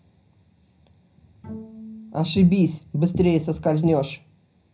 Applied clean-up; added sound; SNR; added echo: none; Bowed string instrument; 20 dB; reverberation time 0.5 s.